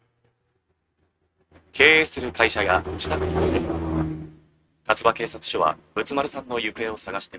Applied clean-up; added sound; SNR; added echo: neural mask model RNNoise.